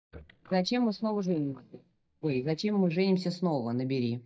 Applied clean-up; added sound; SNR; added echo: neural mask model DeepFilterNet 3.